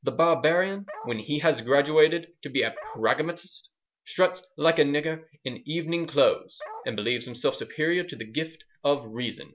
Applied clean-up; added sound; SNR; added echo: none; Bark; 15 dB; none.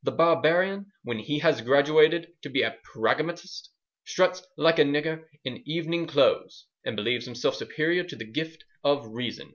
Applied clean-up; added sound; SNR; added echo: none; none; none; none.